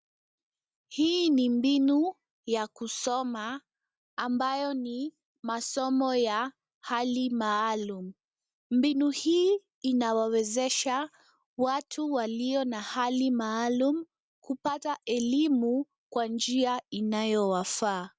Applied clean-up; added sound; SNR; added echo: none; none; none; none.